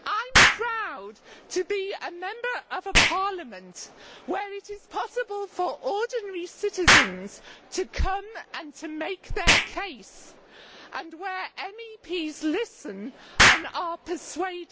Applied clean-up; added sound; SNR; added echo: none; Explosion; -4 dB; none.